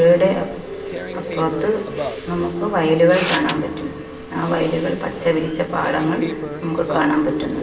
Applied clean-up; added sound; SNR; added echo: none; Tearing; 13 dB; reverberation time 1.2 s.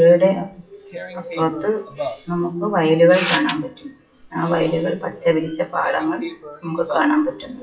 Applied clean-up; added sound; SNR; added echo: classical method WPE with log-MMSE.